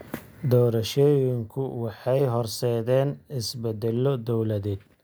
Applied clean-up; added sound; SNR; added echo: none; none; none; none.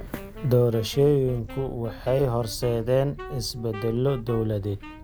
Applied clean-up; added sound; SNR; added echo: none; Camera + Wind instrument, woodwind instrument; 14 dB; none.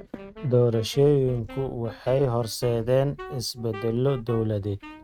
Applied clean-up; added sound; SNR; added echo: neural mask model RNNoise.